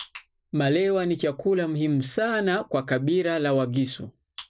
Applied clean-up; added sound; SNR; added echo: none; none; none; none.